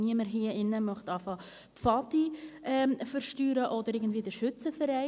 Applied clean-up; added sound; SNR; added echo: none; none; none; none.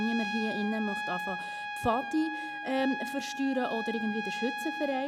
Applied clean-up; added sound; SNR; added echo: none; Trumpet; 4 dB; none.